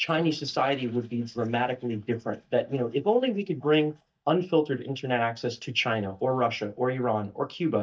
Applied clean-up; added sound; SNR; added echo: neural mask model DeepFilterNet 3.